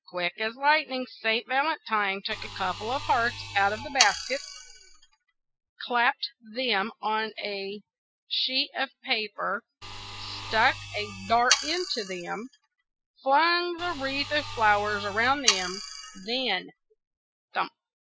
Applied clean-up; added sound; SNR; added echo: classical method Wiener filter.